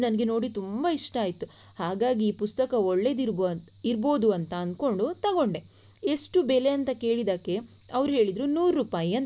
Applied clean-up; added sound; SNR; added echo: none; none; none; none.